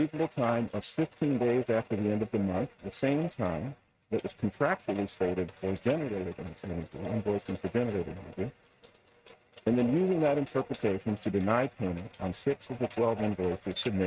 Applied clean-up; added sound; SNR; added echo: neural mask model RNNoise.